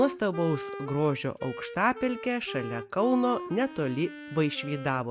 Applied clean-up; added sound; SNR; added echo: none; Wind instrument, woodwind instrument; 12 dB; none.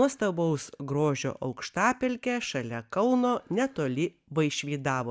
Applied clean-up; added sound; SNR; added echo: none; none; none; none.